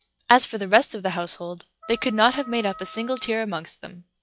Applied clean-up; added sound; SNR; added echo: classical method log-MMSE.